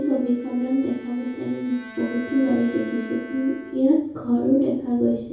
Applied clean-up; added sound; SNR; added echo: none; Bowed string instrument; 19 dB; reverberation time 0.6 s.